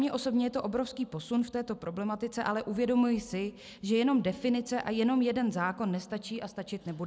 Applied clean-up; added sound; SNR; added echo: none; none; none; none.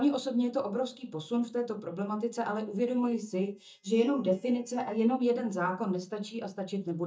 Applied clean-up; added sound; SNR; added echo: neural mask model DeepFilterNet 3.